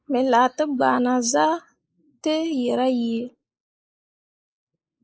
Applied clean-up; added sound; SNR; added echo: neural mask model Resemble Enhance denoiser.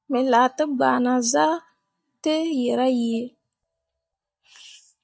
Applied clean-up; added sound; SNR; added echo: neural mask model DeepFilterNet 3.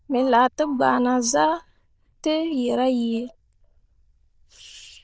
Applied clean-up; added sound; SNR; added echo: neural diffusion model UNIVERSE++.